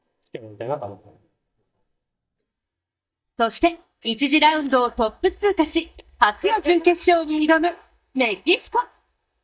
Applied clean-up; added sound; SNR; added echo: neural mask model DeepFilterNet 3.